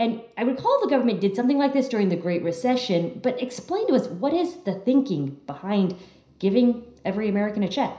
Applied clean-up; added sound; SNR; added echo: none; none; none; reverberation time 0.5 s.